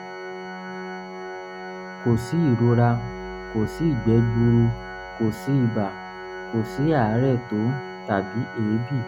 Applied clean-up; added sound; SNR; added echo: none; Organ; 12 dB; none.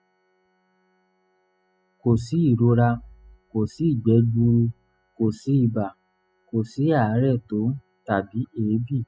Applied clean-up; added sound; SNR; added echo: classical method spectral subtraction.